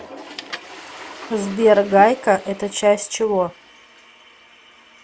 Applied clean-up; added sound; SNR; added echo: none; Toilet flush / Water; 17 dB; none.